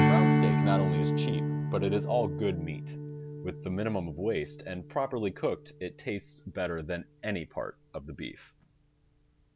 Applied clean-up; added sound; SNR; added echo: none; Strum; -3 dB; none.